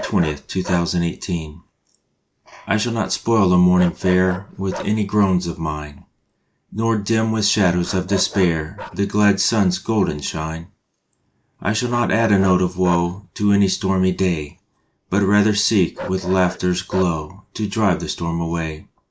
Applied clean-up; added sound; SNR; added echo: neural mask model Resemble Enhance denoiser.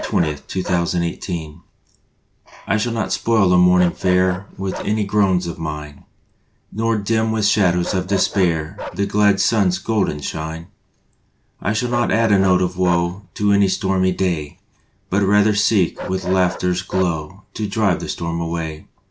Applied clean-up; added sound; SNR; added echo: none; Bark; 17 dB; none.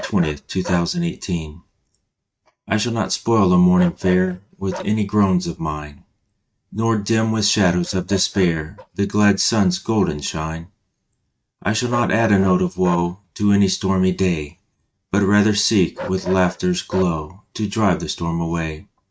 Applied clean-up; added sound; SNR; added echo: neural mask model RNNoise.